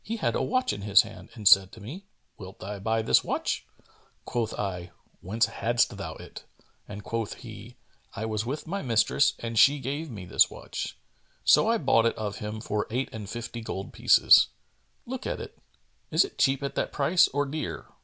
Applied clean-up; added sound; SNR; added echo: none; none; none; none.